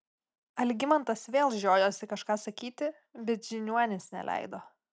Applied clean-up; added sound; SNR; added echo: none; none; none; none.